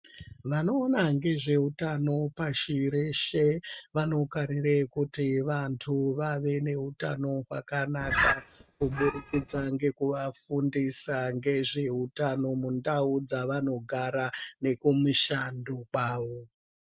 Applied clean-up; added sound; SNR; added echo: neural mask model RNNoise.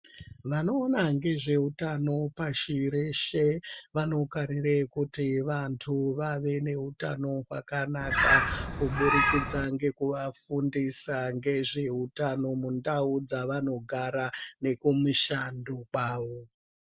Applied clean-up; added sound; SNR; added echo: none; Bird; -3 dB; none.